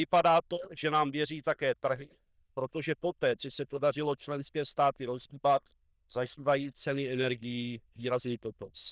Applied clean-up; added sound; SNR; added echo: neural diffusion model UNIVERSE++.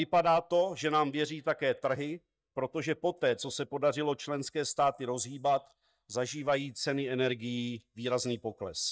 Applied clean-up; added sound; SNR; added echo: neural mask model DeepFilterNet 3.